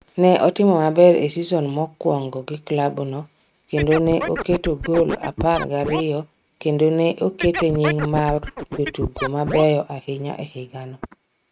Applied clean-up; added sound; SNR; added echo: neural mask model RNNoise.